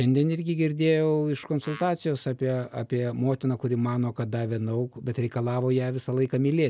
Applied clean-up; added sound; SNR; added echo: neural mask model Resemble Enhance denoiser.